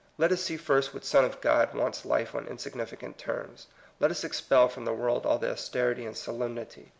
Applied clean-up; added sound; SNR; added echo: none; none; none; none.